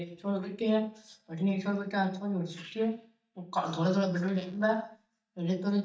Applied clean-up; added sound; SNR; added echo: neural mask model DeepFilterNet 3.